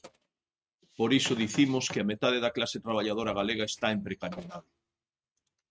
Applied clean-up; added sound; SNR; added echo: neural mask model RNNoise.